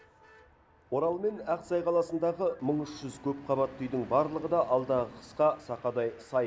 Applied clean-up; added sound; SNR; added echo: none; none; none; none.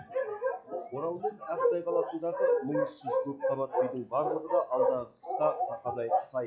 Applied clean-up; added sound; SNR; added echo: classical method log-MMSE.